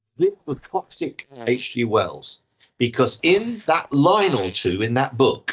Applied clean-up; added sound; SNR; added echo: neural mask model DeepFilterNet 3.